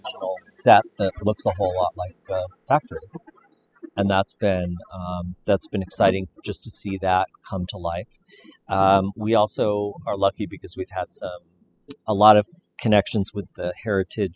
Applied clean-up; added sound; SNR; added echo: classical method spectral subtraction.